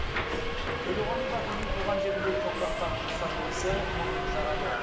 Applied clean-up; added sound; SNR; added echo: none; Subway, metro, underground; -5 dB; reverberation time 0.8 s.